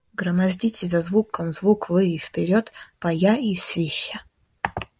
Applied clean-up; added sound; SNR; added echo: none; none; none; none.